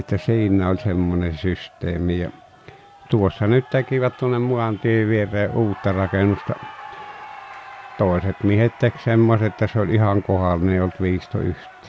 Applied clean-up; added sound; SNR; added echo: none; Cheering; 20 dB; none.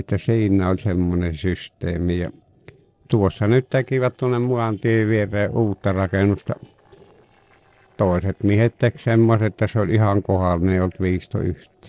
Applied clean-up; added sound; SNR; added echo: neural separator model SepFormer DNS4.